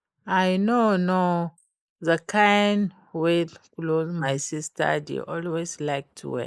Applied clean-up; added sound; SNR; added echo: neural mask model Resemble Enhance denoiser.